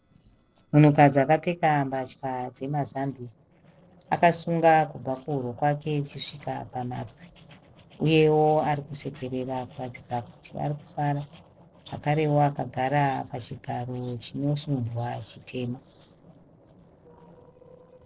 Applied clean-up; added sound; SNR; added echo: neural separator model SepFormer DNS4.